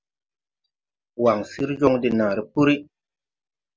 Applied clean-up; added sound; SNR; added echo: none; none; none; none.